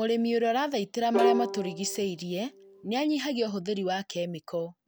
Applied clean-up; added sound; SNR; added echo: none; Bowed string instrument; 3 dB; none.